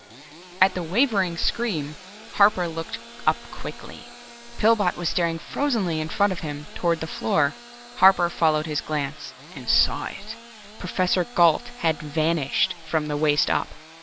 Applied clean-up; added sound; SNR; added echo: none; Engine starting / Sawing; 20 dB; none.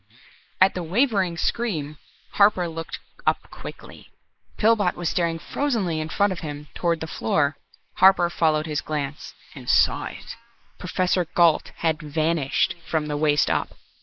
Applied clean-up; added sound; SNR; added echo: neural mask model Resemble Enhance denoiser.